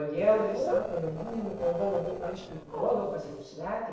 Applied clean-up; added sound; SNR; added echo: neural separator model SepFormer DNS4.